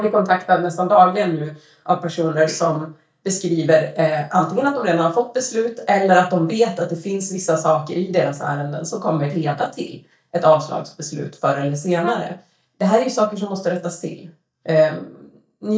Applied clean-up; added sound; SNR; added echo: neural mask model DeepFilterNet 3.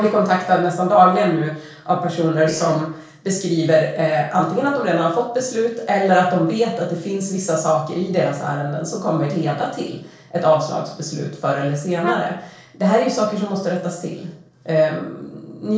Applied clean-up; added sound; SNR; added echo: neural separator model SepFormer DNS4.